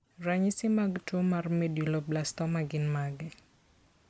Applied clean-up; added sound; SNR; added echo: none; none; none; none.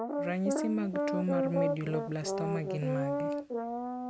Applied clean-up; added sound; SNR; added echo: none; Brass instrument; -2 dB; none.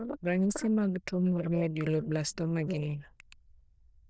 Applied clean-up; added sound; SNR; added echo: neural diffusion model UNIVERSE++.